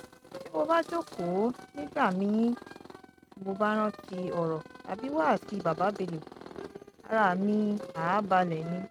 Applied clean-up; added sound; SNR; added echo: neural mask model RNNoise.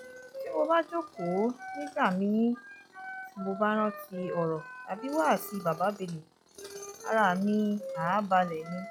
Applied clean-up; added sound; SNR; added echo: classical method log-MMSE.